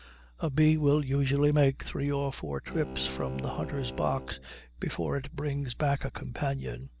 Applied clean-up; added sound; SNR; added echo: none; Bowed string instrument; 13 dB; none.